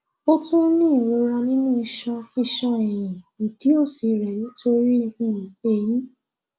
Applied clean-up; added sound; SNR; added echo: none; none; none; none.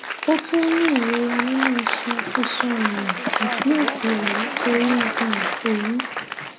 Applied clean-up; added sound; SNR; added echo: none; Applause; 2 dB; none.